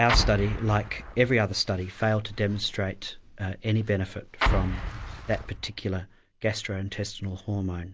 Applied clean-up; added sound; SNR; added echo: none; Explosion; 1 dB; none.